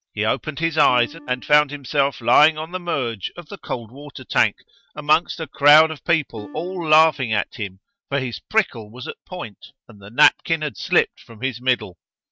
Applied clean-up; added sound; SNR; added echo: neural mask model RNNoise.